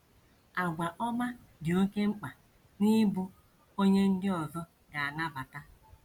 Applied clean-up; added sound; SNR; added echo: none; none; none; none.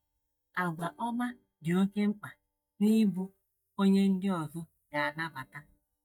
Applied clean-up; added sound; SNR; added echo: neural mask model DeepFilterNet 3.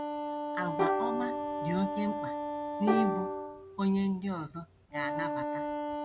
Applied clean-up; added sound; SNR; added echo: none; Wind instrument, woodwind instrument + Plucked string instrument; -1 dB; none.